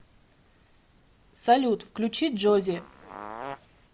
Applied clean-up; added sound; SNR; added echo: none; Fart; 13 dB; none.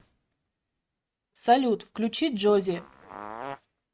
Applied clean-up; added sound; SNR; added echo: neural mask model RNNoise.